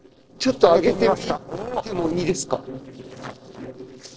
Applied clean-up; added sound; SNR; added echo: neural separator model SepFormer DNS4.